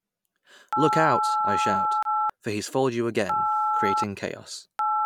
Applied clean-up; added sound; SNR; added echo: none; Telephone; -2 dB; none.